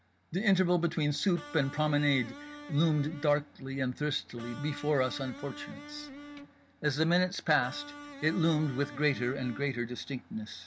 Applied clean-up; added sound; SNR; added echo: none; Electric guitar; 16 dB; none.